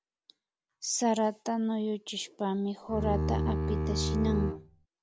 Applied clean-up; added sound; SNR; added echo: none; Bowed string instrument; -2 dB; none.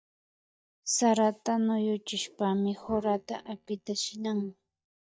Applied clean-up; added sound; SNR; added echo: neural mask model DeepFilterNet 3.